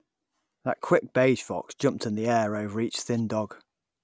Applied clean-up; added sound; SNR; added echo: none; none; none; none.